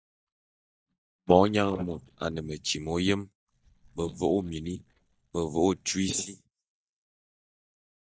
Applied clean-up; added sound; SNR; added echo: neural mask model DeepFilterNet 3.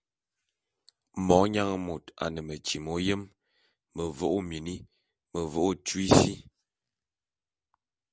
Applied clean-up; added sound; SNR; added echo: none; none; none; none.